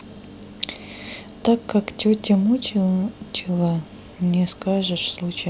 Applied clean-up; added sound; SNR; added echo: none; none; none; none.